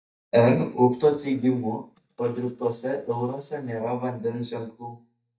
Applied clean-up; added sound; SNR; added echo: neural mask model DeepFilterNet 3.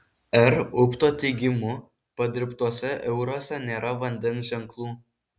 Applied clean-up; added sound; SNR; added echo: none; none; none; none.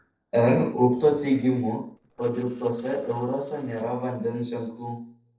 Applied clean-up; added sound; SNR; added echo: neural separator model SepFormer DNS4.